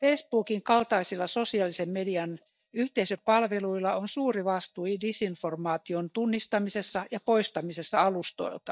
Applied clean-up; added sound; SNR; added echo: neural mask model DeepFilterNet 3.